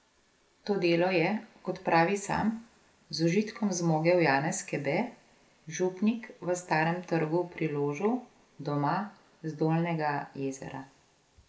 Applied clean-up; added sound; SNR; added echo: none; none; none; none.